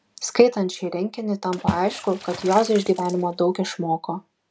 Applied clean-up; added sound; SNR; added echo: none; Water / Splash, splatter; 10 dB; none.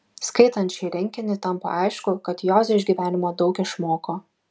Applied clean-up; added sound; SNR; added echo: none; none; none; none.